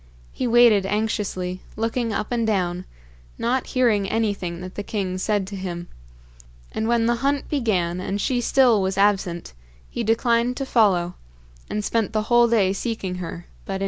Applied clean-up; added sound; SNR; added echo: none; none; none; none.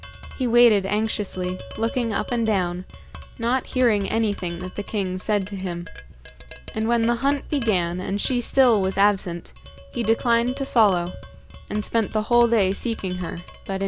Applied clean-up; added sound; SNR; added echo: none; Tap; 13 dB; none.